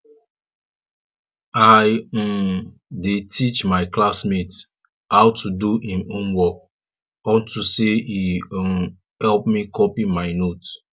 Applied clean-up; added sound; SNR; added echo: none; none; none; none.